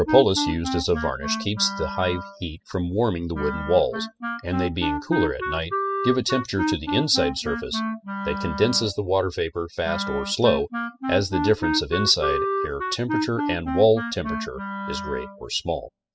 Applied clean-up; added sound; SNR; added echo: classical method spectral subtraction.